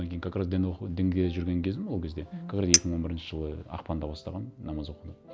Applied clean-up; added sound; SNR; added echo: none; Chink, clink; 1 dB; none.